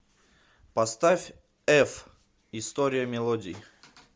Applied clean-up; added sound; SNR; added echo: none; none; none; none.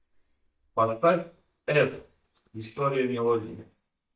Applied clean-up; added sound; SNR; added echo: neural mask model DeepFilterNet 3.